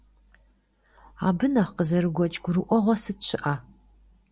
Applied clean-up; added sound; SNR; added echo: none; none; none; none.